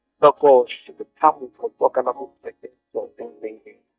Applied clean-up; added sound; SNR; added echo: neural mask model DeepFilterNet 3.